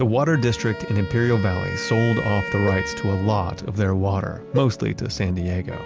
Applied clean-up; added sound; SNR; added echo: none; Wind instrument, woodwind instrument + Cowbell; 11 dB; none.